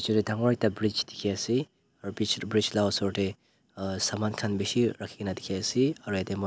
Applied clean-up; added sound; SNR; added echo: none; none; none; none.